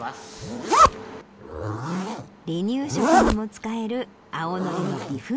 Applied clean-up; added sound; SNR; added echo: none; Zipper (clothing); -5 dB; none.